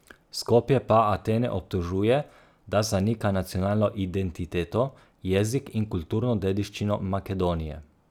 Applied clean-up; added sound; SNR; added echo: none; none; none; none.